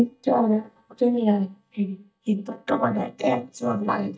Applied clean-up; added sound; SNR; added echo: neural mask model DeepFilterNet 3.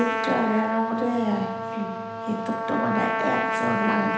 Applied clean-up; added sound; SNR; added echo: none; Trumpet; 1 dB; reverberation time 1.1 s.